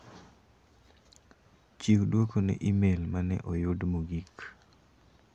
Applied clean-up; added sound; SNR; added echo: none; none; none; none.